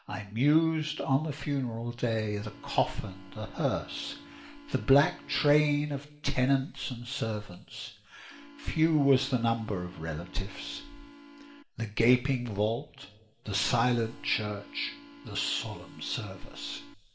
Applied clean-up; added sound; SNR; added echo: none; Organ; 20 dB; reverberation time 1.8 s.